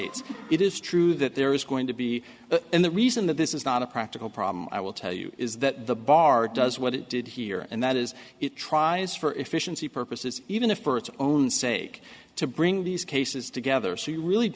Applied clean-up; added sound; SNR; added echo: none; Brass instrument; 13 dB; none.